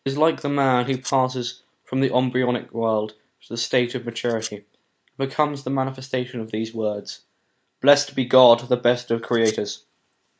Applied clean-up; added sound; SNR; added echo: none; Domestic sounds, home sounds; 16 dB; none.